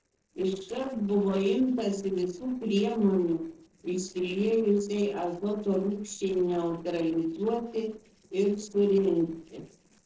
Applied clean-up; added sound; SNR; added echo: neural separator model SepFormer DNS4.